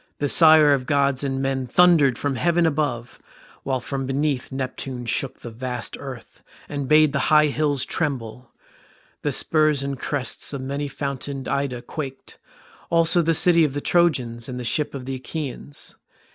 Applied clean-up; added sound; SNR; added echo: none; none; none; none.